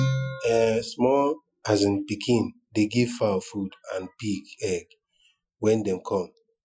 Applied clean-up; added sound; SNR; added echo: classical method Wiener filter.